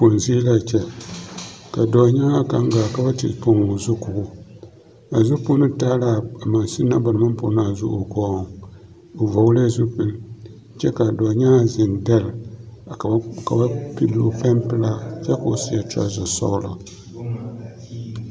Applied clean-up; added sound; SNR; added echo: none; none; none; none.